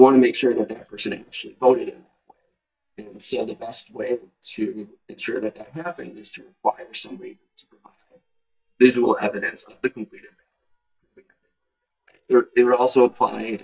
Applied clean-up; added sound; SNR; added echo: neural mask model DeepFilterNet 3.